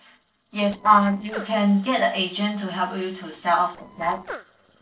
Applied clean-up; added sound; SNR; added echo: neural separator model SepFormer DNS4.